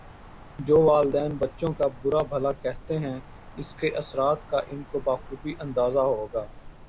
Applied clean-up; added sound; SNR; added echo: none; Wind; 17 dB; none.